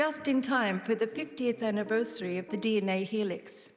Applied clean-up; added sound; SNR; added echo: none; Piano; 18 dB; none.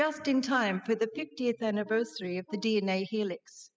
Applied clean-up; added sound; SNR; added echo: classical method spectral subtraction.